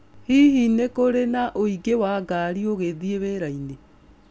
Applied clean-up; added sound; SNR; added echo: none; none; none; none.